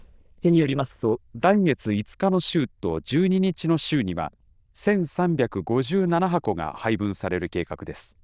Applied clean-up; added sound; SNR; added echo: neural diffusion model UNIVERSE++.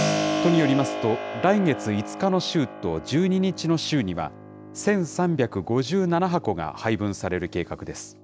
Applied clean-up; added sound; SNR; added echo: none; Keyboard (musical); 8 dB; none.